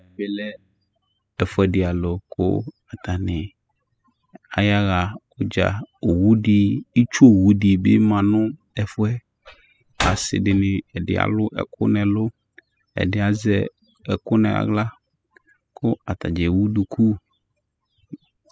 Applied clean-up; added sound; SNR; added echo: classical method spectral subtraction.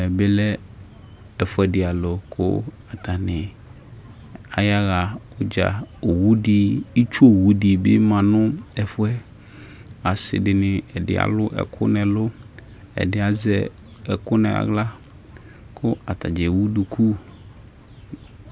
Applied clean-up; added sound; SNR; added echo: none; none; none; none.